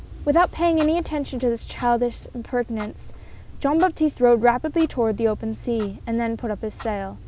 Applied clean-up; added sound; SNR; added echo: none; Clock; 15 dB; none.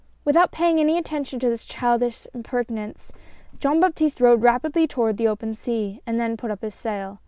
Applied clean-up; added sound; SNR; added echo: none; none; none; none.